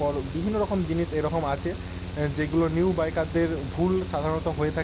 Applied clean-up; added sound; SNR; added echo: none; Mechanical fan; 8 dB; none.